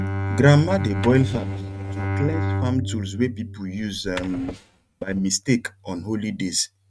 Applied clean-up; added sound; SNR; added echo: neural mask model RNNoise.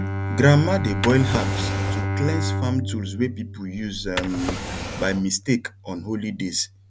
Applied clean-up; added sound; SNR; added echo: none; Bowed string instrument + Drawer open or close; 3 dB; none.